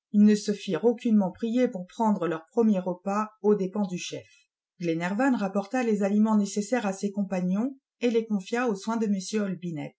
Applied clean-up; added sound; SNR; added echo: none; none; none; none.